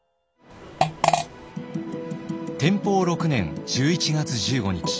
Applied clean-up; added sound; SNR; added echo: none; Fart; 0 dB; none.